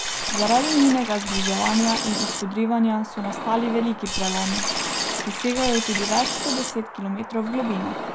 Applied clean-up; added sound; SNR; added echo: none; Liquid; 3 dB; none.